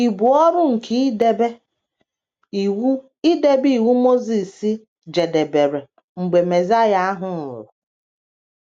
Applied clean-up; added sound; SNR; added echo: none; none; none; none.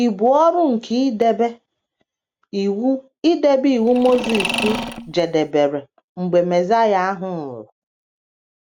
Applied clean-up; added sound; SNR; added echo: none; Mechanisms; 7 dB; none.